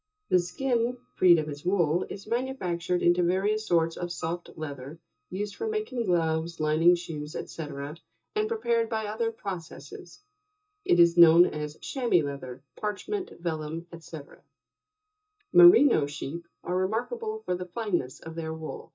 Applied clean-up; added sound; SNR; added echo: neural mask model DeepFilterNet 3.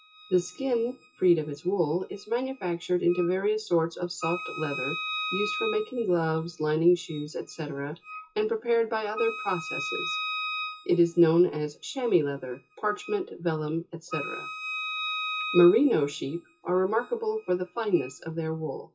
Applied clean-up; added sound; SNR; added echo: classical method WPE with log-MMSE.